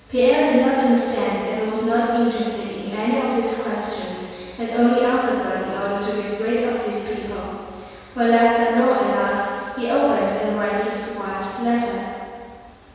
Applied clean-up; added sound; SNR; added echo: none; none; none; reverberation time 1.9 s.